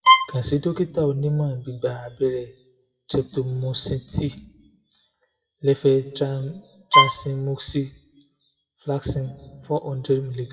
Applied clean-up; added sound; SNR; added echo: classical method WPE with log-MMSE.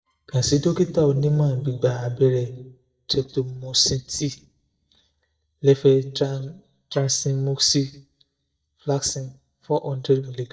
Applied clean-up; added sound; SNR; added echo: neural mask model DeepFilterNet 3.